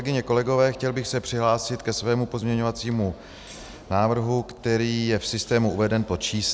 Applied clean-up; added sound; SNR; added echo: none; none; none; none.